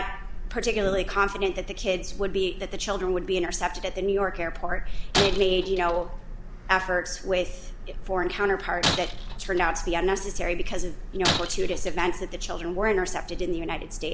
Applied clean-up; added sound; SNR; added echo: none; Shatter; 7 dB; none.